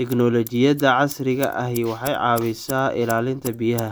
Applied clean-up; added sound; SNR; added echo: none; Scissors; 19 dB; none.